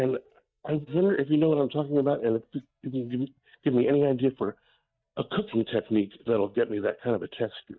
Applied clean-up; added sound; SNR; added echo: neural mask model DeepFilterNet 3.